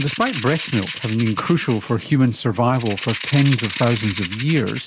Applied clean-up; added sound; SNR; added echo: none; Rattle (instrument); 7 dB; none.